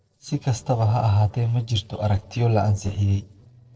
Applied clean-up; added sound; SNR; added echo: neural separator model SepFormer DNS4.